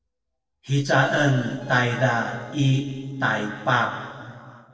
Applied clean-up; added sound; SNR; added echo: neural separator model SepFormer DNS4.